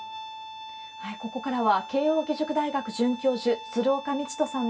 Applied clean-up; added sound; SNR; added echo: none; Bowed string instrument; 13 dB; reverberation time 0.2 s.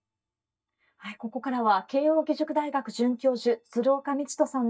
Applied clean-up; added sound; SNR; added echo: neural mask model DeepFilterNet 3.